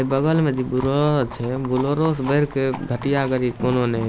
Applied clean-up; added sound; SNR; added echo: none; Livestock, farm animals, working animals; 17 dB; none.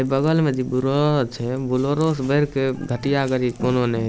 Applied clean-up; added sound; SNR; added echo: none; none; none; none.